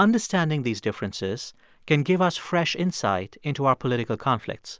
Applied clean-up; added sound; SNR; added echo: none; none; none; none.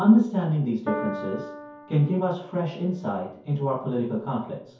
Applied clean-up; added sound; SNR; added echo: none; Piano; 13 dB; reverberation time 0.6 s.